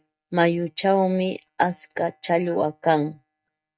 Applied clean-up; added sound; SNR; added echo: neural mask model DeepFilterNet 3.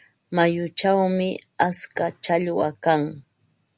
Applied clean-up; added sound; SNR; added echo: none; none; none; none.